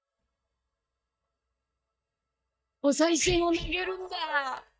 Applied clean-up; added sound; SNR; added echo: neural mask model DeepFilterNet 3.